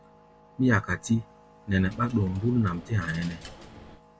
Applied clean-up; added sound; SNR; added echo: none; Coin (dropping); 18 dB; none.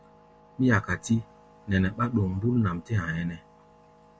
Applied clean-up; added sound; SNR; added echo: none; none; none; none.